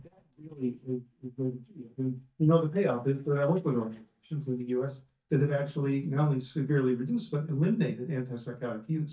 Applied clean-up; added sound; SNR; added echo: neural mask model DeepFilterNet 3.